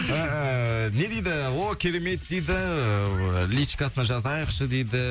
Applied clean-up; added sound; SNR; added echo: none; none; none; none.